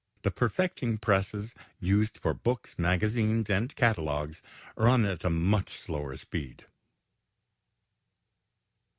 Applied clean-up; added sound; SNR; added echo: none; none; none; none.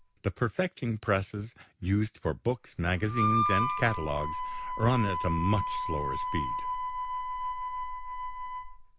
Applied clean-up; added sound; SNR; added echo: none; Harmonica; 2 dB; none.